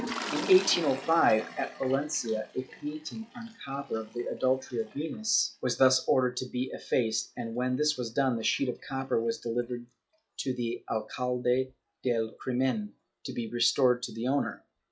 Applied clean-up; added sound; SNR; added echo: classical method log-MMSE.